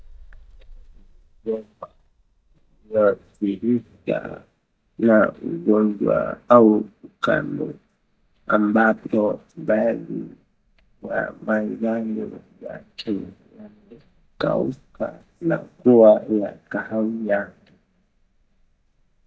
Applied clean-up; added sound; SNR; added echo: neural mask model DeepFilterNet 3.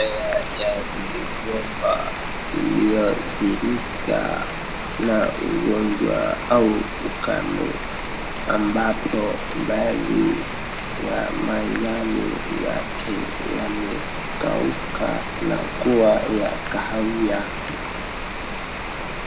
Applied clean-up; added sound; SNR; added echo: none; Rain; 4 dB; reverberation time 0.8 s.